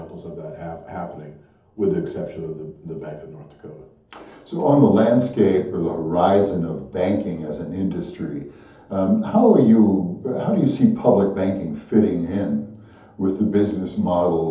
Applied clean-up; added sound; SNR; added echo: none; none; none; reverberation time 0.6 s.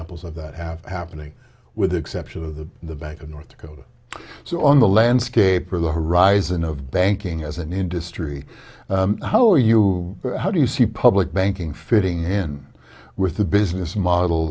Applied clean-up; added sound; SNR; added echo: none; none; none; none.